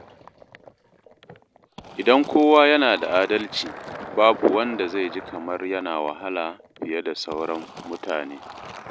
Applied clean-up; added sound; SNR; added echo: none; Fill (with liquid); 17 dB; none.